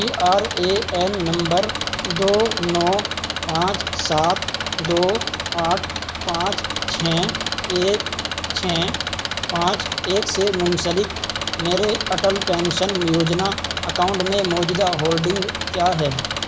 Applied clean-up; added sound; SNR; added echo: none; Engine; 3 dB; reverberation time 0.9 s.